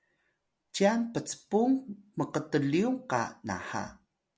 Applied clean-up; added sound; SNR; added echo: none; none; none; none.